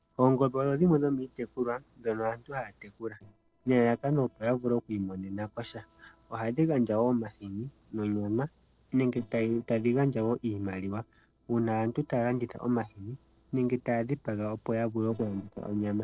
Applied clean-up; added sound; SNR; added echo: neural separator model SepFormer DNS4.